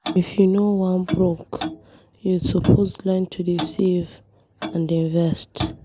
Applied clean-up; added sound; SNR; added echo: none; Clock; 14 dB; none.